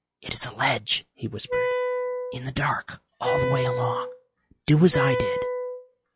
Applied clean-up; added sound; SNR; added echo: classical method log-MMSE.